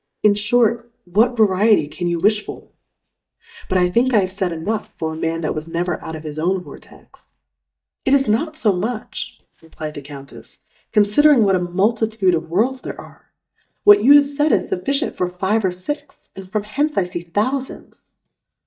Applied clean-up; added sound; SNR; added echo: neural mask model DeepFilterNet 3.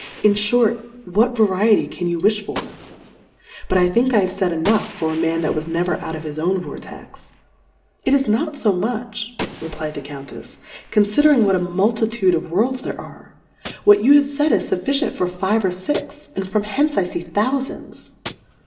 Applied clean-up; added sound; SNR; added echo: none; Gunshot, gunfire; 19 dB; reverberation time 0.6 s.